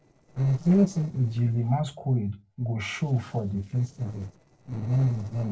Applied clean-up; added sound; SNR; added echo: neural separator model SepFormer DNS4.